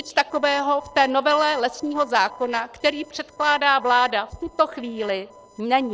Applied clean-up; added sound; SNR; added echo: neural separator model SepFormer DNS4.